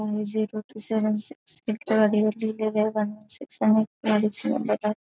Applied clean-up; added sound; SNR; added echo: none; none; none; none.